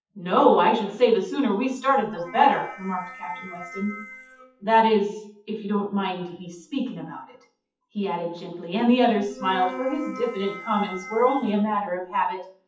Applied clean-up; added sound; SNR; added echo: classical method WPE with log-MMSE.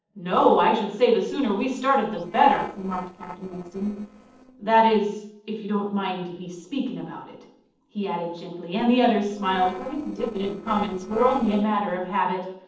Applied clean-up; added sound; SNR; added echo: neural separator model SepFormer DNS4.